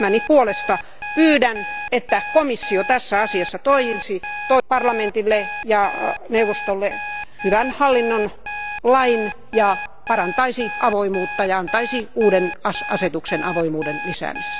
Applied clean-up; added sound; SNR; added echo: none; Alarm; 8 dB; none.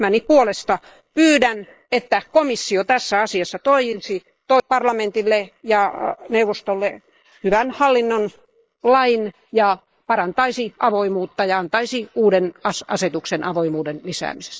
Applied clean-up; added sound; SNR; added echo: neural mask model Resemble Enhance denoiser.